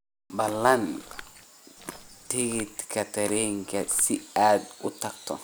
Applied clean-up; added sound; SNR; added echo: none; Walk, footsteps; 17 dB; none.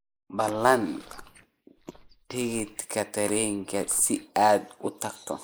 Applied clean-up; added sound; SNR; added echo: neural mask model Resemble Enhance denoiser.